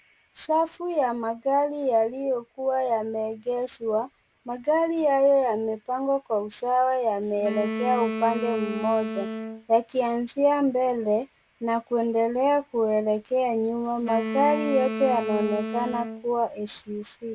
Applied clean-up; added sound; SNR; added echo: none; Wind instrument, woodwind instrument; 7 dB; none.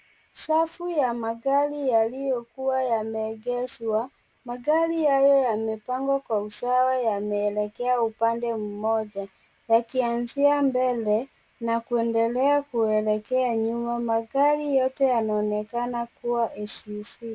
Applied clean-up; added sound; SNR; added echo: none; none; none; none.